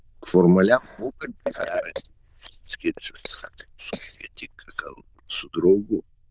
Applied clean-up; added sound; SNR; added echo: neural diffusion model UNIVERSE++.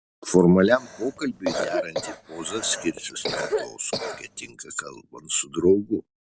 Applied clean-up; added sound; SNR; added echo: none; Cough; 7 dB; none.